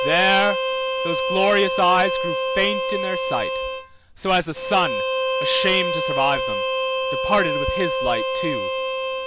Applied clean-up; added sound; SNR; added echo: none; Bowed string instrument; 0 dB; none.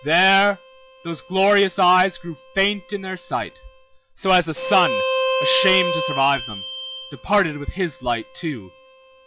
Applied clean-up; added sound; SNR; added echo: classical method log-MMSE.